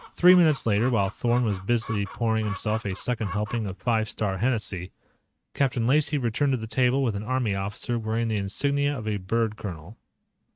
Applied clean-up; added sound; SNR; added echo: neural mask model RNNoise.